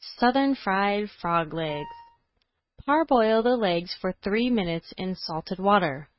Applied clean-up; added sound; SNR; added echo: neural mask model RNNoise.